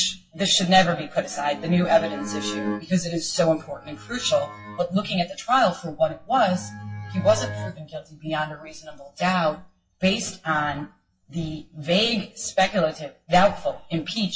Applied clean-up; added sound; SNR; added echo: classical method WPE with log-MMSE.